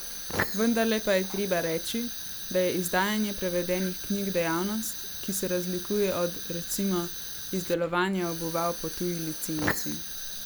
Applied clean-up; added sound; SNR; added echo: none; Fire; 6 dB; none.